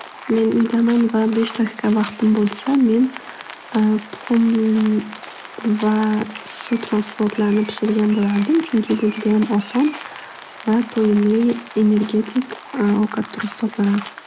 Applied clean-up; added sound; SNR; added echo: none; Rain; 17 dB; none.